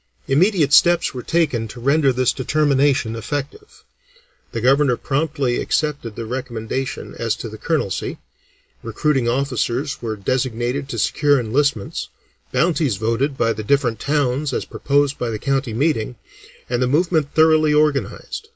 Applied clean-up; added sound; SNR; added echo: none; none; none; none.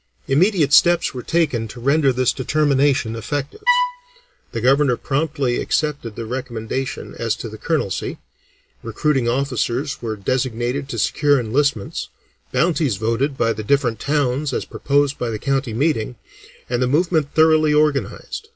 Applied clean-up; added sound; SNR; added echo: none; Bowed string instrument; 2 dB; none.